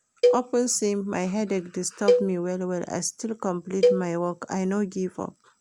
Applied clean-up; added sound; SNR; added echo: none; Cowbell; 1 dB; none.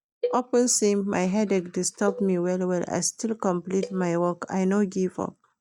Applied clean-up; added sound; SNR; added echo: neural mask model DeepFilterNet 3.